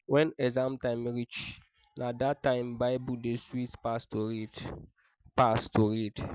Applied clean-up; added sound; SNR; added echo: none; none; none; none.